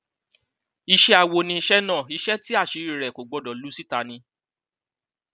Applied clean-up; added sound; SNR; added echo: none; none; none; none.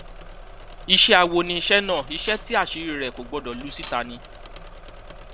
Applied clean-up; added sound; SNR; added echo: none; Cutlery, silverware + Engine / Mechanisms; 14 dB; none.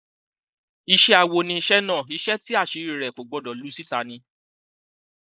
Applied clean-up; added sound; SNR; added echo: neural mask model Resemble Enhance denoiser.